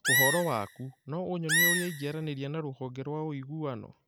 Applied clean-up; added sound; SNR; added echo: none; Animal; -3 dB; none.